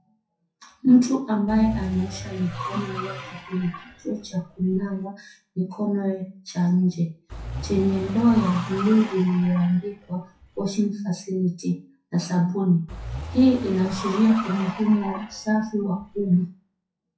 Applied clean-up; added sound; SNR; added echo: classical method WPE with log-MMSE.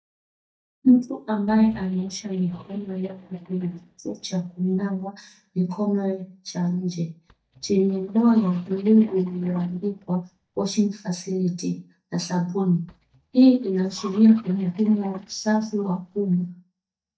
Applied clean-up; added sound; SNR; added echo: neural mask model DeepFilterNet 3.